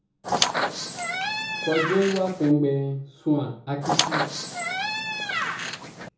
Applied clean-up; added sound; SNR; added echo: none; Squeak; 0 dB; reverberation time 0.9 s.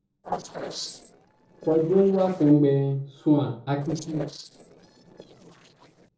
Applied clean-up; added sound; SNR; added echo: neural separator model SepFormer DNS4.